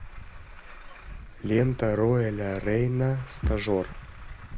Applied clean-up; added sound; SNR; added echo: none; Truck + Bass drum / Thump, thud; 9 dB; none.